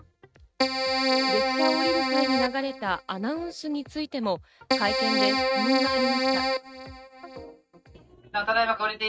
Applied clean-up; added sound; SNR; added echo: neural mask model RNNoise.